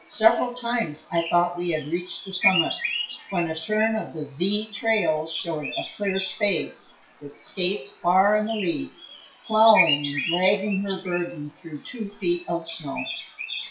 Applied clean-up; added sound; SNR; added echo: classical method WPE with log-MMSE.